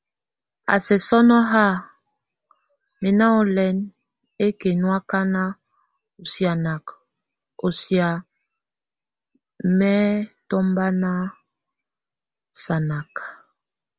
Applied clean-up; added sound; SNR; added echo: none; none; none; none.